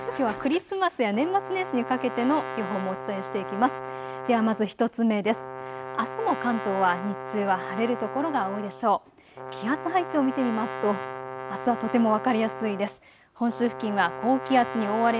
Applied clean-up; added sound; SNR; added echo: none; Brass instrument; 9 dB; none.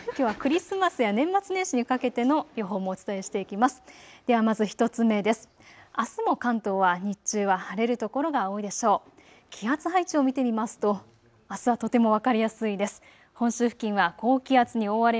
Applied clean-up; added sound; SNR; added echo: none; none; none; none.